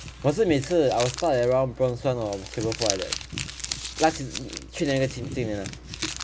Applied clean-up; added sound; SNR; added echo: none; Crumpling, crinkling; 10 dB; none.